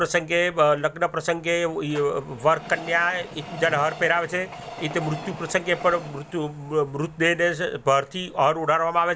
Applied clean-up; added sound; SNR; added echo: none; Train; 17 dB; none.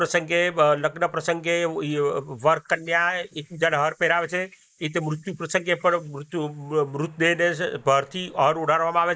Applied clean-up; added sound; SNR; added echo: neural mask model Resemble Enhance denoiser.